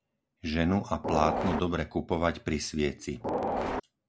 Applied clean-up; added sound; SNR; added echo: none; Train; 0 dB; none.